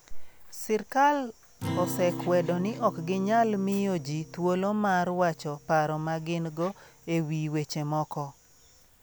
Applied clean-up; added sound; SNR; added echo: none; Acoustic guitar; 13 dB; none.